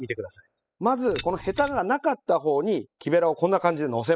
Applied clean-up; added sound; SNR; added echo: classical method spectral subtraction.